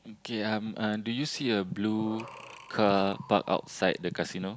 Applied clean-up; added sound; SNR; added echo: none; Breathing; 16 dB; none.